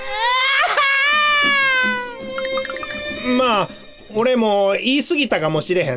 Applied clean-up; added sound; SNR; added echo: none; Gurgling; 19 dB; none.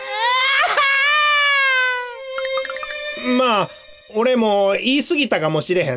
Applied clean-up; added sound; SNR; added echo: none; none; none; none.